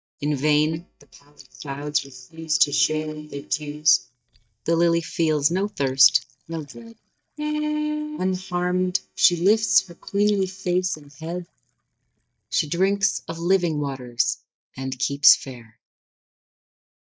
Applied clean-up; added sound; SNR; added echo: neural mask model DeepFilterNet 3.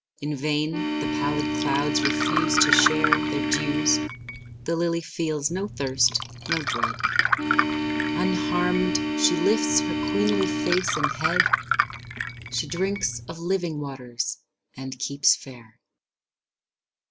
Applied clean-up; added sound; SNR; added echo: none; Glass + Organ; -3 dB; none.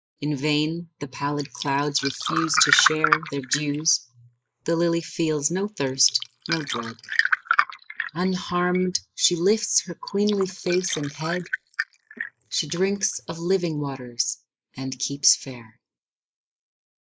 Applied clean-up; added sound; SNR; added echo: neural mask model Resemble Enhance denoiser.